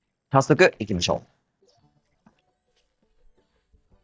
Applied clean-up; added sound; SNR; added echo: neural mask model DeepFilterNet 3.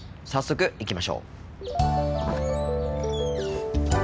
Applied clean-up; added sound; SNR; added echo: none; none; none; none.